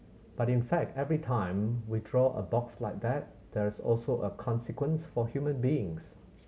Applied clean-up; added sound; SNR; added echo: none; none; none; none.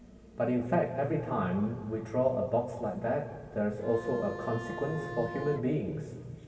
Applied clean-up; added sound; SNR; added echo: none; Bowed string instrument; 12 dB; reverberation time 2.2 s.